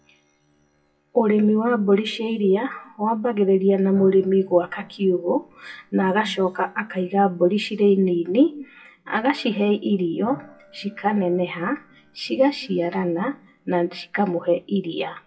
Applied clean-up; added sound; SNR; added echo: classical method WPE with log-MMSE.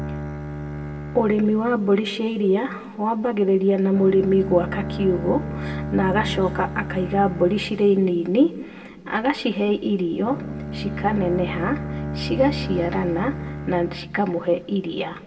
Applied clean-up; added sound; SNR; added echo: none; Bowed string instrument; 10 dB; reverberation time 1.5 s.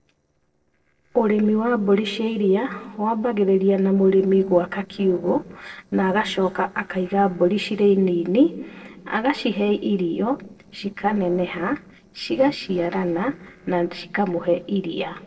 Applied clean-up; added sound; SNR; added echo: neural separator model SepFormer DNS4.